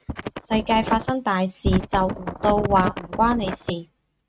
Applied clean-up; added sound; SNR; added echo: neural mask model RNNoise.